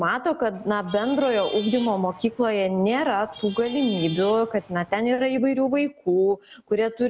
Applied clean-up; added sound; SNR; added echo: none; Traffic noise, roadway noise / Vehicle horn, car horn, honking; 16 dB; none.